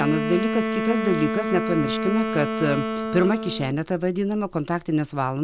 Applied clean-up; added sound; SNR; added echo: none; Wind instrument, woodwind instrument; 3 dB; none.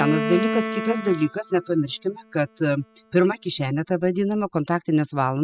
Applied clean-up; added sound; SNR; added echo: classical method spectral subtraction.